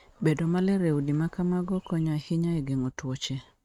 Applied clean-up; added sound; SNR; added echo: neural mask model RNNoise.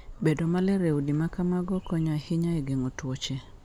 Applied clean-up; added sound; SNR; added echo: none; Gull, seagull; 18 dB; none.